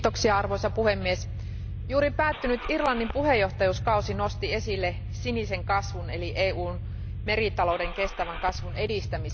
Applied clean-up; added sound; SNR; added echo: none; Engine starting / Car; 5 dB; none.